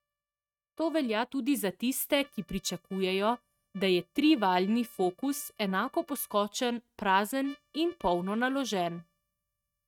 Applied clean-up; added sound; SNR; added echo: neural mask model RNNoise.